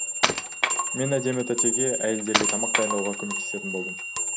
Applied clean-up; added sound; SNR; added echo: none; Wood + Clock; -3 dB; none.